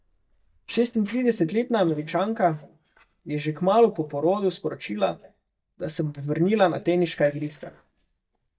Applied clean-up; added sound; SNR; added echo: neural mask model DeepFilterNet 3.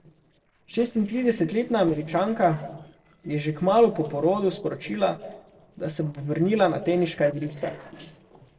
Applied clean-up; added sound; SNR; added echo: neural separator model SepFormer DNS4.